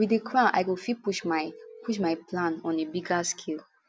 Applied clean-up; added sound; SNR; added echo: none; Telephone; 18 dB; none.